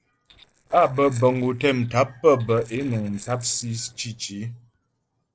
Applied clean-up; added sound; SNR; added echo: neural separator model SepFormer DNS4.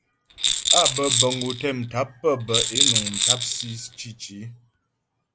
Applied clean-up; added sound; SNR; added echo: none; Rattle; -4 dB; none.